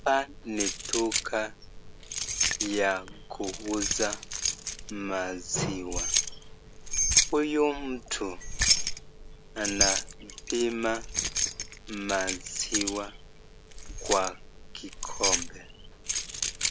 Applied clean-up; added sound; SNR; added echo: none; Keys jangling; -1 dB; none.